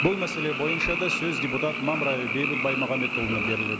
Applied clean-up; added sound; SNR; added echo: none; Frog; 0 dB; none.